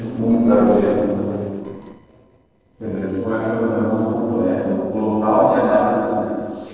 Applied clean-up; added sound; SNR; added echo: neural separator model SepFormer DNS4.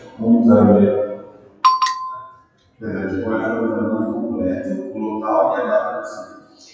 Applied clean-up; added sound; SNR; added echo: classical method WPE with log-MMSE.